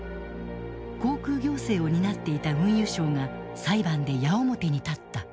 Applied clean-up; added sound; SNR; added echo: none; none; none; none.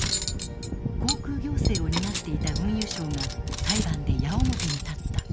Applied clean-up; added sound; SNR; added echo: none; Cutlery, silverware; -4 dB; none.